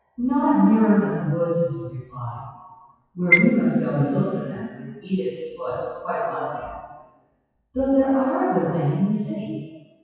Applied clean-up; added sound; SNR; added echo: classical method WPE with log-MMSE.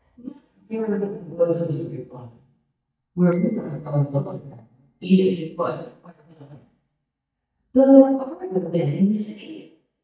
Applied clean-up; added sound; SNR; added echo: neural mask model DeepFilterNet 3.